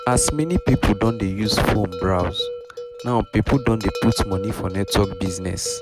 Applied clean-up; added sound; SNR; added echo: none; Bell; 12 dB; none.